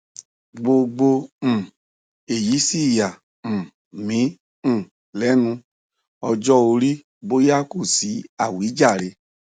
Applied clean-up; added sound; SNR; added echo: none; none; none; none.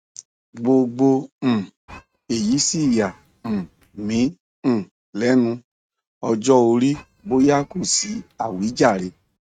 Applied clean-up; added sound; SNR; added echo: neural mask model RNNoise.